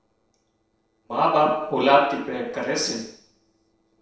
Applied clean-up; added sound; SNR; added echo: neural separator model SepFormer DNS4.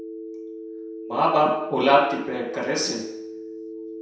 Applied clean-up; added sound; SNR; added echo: none; Telephone; 11 dB; reverberation time 0.7 s.